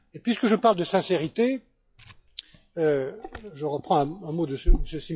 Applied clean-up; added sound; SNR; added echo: classical method log-MMSE.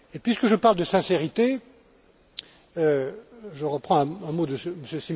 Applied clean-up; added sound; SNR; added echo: none; none; none; none.